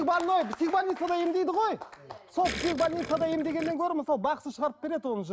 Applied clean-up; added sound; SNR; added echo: none; Gurgling; 11 dB; none.